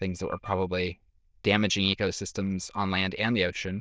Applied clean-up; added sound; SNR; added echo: neural diffusion model UNIVERSE++.